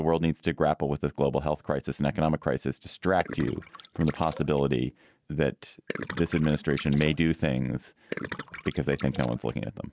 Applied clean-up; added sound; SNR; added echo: neural mask model RNNoise.